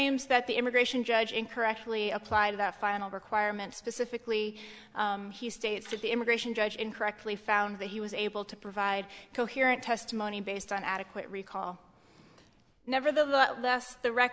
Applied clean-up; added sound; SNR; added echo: none; none; none; none.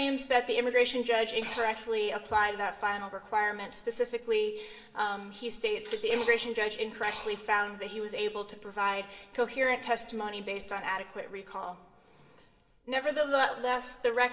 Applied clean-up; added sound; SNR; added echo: none; Breathing; 10 dB; reverberation time 2.4 s.